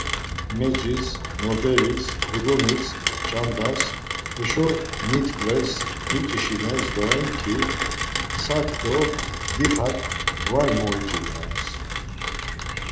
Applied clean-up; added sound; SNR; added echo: none; Rain; 2 dB; reverberation time 0.7 s.